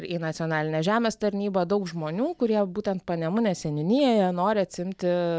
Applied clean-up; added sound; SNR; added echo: none; none; none; none.